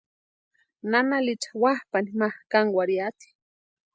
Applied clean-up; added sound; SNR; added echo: none; none; none; none.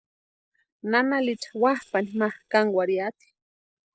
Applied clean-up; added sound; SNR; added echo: neural separator model SepFormer DNS4.